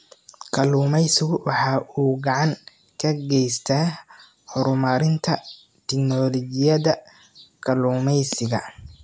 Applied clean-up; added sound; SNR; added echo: none; none; none; none.